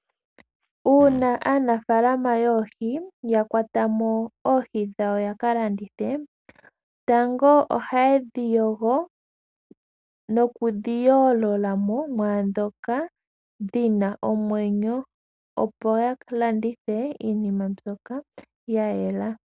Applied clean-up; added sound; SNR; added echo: none; Fart; 15 dB; none.